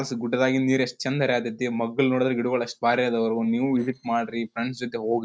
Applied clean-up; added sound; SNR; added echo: neural separator model SepFormer DNS4.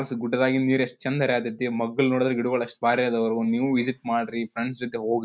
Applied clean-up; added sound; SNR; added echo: neural mask model Resemble Enhance denoiser.